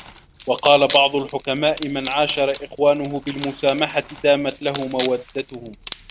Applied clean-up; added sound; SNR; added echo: none; Wood; 16 dB; none.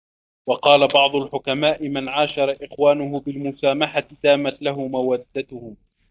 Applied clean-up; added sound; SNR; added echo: neural mask model DeepFilterNet 3.